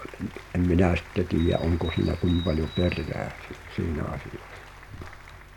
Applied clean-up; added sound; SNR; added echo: none; Bird + Applause; 17 dB; none.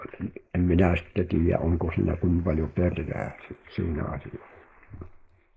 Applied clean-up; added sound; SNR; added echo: neural mask model Resemble Enhance denoiser.